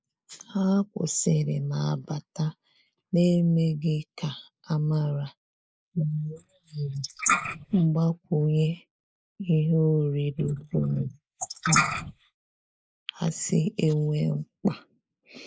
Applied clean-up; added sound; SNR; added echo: neural mask model Resemble Enhance denoiser.